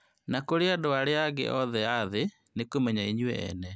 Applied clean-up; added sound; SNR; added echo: none; none; none; none.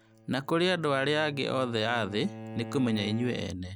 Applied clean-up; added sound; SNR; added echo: none; Bowed string instrument; 14 dB; none.